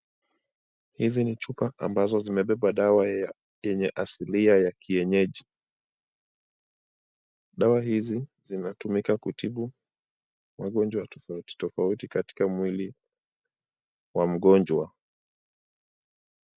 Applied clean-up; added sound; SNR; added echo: none; none; none; none.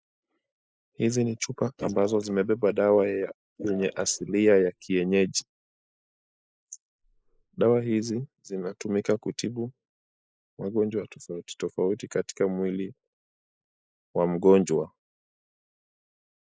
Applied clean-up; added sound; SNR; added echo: neural mask model Resemble Enhance denoiser.